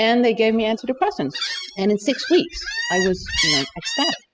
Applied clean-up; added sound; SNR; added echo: classical method spectral subtraction.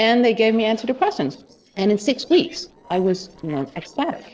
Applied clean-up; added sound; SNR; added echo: neural separator model SepFormer DNS4.